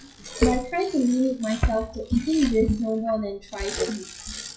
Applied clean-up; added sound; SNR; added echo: classical method WPE with log-MMSE.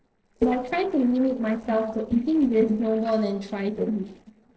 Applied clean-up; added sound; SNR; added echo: neural separator model SepFormer DNS4.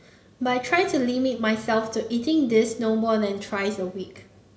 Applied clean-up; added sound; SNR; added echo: none; none; none; none.